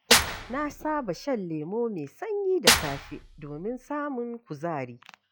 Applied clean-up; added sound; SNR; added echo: classical method log-MMSE.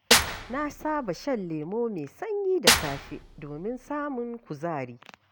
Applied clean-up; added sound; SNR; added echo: none; Clapping / Drum kit; -2 dB; none.